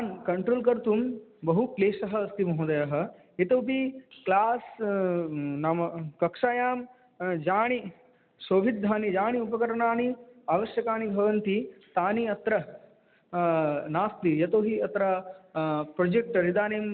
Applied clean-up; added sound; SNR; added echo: none; none; none; none.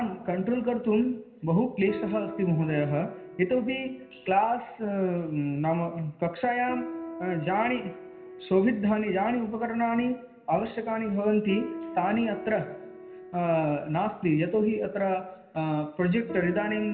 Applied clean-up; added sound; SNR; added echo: none; Piano; 15 dB; reverberation time 1.4 s.